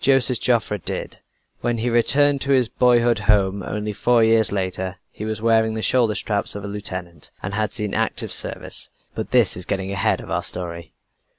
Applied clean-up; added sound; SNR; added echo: none; Bass drum; 3 dB; none.